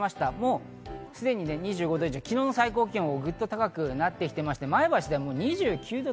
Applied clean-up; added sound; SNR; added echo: none; none; none; none.